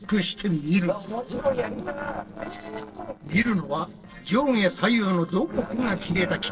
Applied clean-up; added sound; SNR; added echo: neural separator model SepFormer DNS4.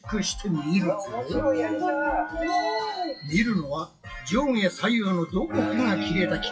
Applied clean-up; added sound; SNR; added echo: classical method WPE with log-MMSE.